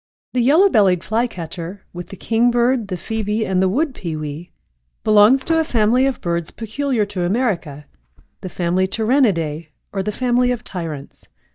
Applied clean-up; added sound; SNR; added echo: neural mask model DeepFilterNet 3.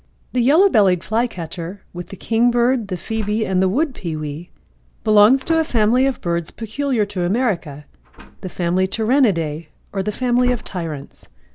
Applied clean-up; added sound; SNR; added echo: none; Slam; 20 dB; none.